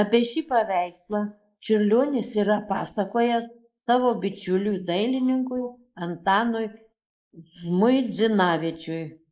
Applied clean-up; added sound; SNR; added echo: neural mask model Resemble Enhance denoiser.